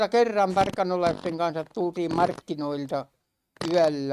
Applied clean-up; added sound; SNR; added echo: neural mask model RNNoise.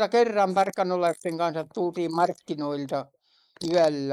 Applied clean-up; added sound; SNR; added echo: neural mask model Resemble Enhance denoiser.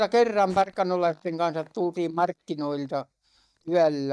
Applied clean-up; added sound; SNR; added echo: neural mask model DeepFilterNet 3.